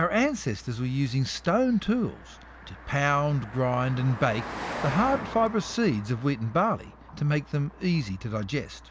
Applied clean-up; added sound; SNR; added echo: none; Car passing by; 14 dB; none.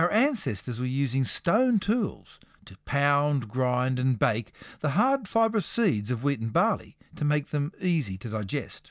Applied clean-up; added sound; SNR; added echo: none; none; none; none.